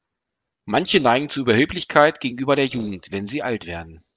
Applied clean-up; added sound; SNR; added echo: neural separator model SepFormer DNS4.